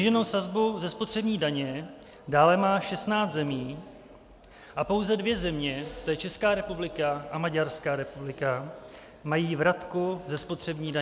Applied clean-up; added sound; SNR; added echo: none; none; none; none.